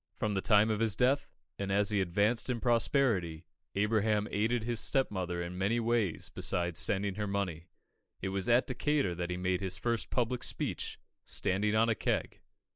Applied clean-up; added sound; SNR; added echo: neural mask model Resemble Enhance denoiser.